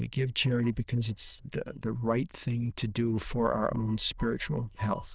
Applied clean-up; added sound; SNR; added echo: neural diffusion model UNIVERSE++.